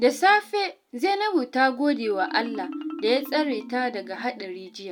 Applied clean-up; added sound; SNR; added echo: none; Marimba, xylophone; 14 dB; none.